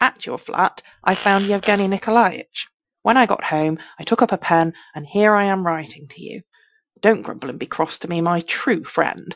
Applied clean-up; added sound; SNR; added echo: classical method Wiener filter.